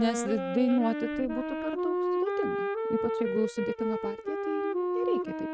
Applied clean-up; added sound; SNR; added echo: neural mask model RNNoise.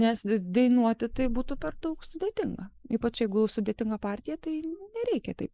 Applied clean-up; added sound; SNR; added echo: neural mask model Resemble Enhance denoiser.